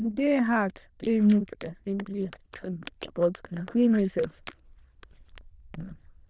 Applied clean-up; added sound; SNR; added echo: neural diffusion model UNIVERSE++.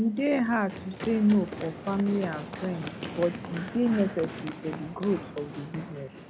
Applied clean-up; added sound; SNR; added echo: none; Run; 11 dB; none.